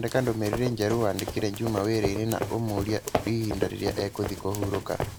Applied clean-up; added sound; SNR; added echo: none; Run; 6 dB; none.